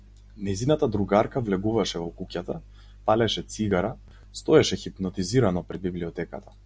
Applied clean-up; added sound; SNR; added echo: none; none; none; none.